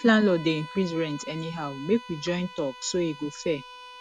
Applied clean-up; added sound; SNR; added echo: none; Bowed string instrument; 17 dB; none.